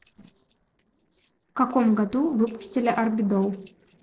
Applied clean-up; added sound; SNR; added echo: neural separator model SepFormer DNS4.